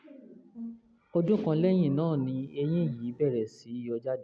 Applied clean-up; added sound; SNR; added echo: none; Brass instrument; 15 dB; none.